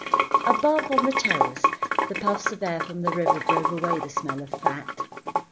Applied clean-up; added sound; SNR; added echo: none; Sink (filling or washing) / Water; -4 dB; none.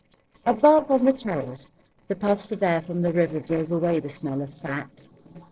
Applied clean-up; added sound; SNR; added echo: neural separator model SepFormer DNS4.